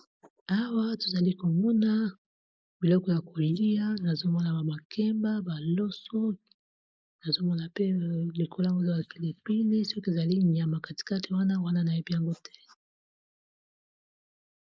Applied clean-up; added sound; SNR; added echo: neural mask model Resemble Enhance denoiser.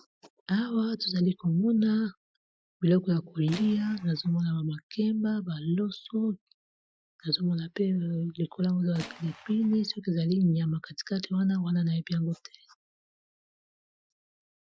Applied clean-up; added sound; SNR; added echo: classical method Wiener filter.